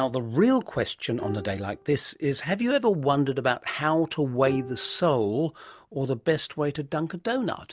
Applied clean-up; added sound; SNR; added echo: none; Bowed string instrument; 18 dB; none.